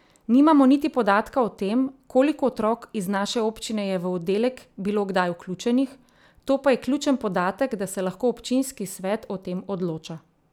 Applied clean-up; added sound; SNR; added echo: none; none; none; none.